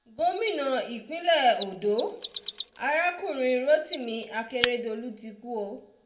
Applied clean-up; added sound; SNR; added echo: none; Mechanisms; 13 dB; reverberation time 0.4 s.